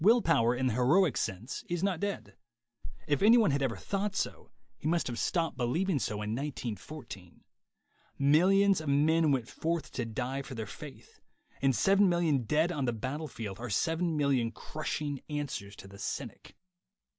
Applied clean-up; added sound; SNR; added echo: none; none; none; none.